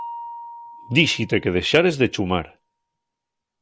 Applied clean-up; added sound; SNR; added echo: none; Mallet percussion; 18 dB; none.